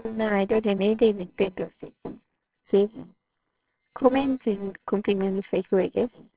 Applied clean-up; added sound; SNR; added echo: neural separator model SepFormer WHAMR!.